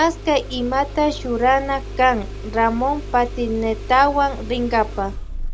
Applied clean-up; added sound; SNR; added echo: none; Engine starting; 10 dB; none.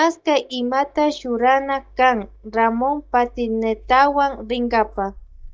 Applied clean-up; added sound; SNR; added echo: neural mask model DeepFilterNet 3.